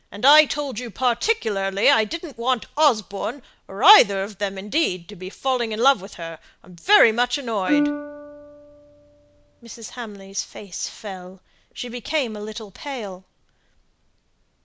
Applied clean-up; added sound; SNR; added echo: none; Plucked string instrument; 4 dB; none.